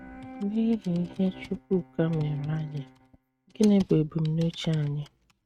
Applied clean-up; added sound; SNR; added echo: neural mask model RNNoise.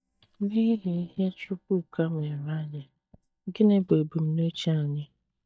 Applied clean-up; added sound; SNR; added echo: neural mask model DeepFilterNet 3.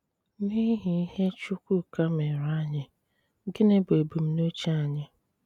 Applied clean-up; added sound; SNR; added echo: none; none; none; none.